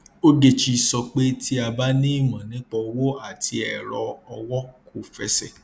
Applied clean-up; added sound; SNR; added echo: none; none; none; none.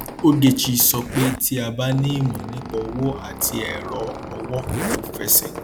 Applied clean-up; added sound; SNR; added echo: none; Zipper (clothing) + Squeak; 9 dB; none.